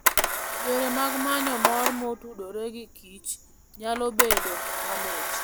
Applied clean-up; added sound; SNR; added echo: none; Camera; -2 dB; none.